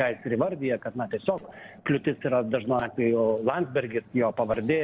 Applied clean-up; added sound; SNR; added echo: neural separator model SepFormer DNS4.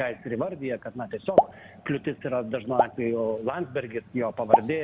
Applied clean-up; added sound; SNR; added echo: none; Explosion; -1 dB; none.